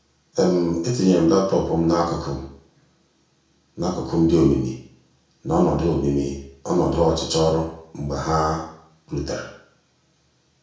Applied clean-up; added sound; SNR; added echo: none; none; none; reverberation time 0.5 s.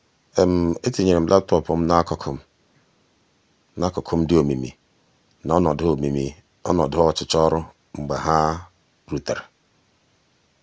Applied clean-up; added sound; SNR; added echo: none; none; none; none.